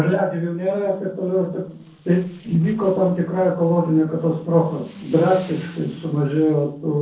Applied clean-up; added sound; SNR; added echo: neural separator model SepFormer DNS4.